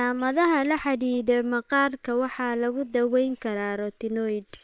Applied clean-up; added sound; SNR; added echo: neural separator model SepFormer WHAM!.